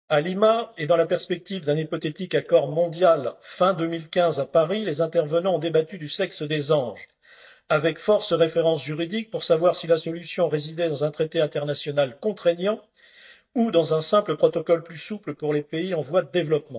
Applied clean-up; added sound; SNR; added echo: neural mask model DeepFilterNet 3.